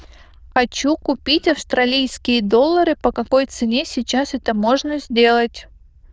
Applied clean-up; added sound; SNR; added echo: neural diffusion model UNIVERSE++.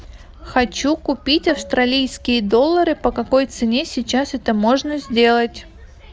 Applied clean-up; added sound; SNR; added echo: none; Tabla; 19 dB; none.